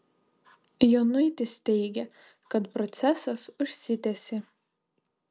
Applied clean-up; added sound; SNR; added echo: none; none; none; none.